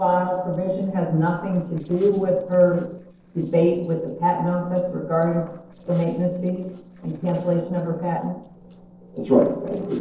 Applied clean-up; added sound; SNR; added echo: neural separator model SepFormer DNS4.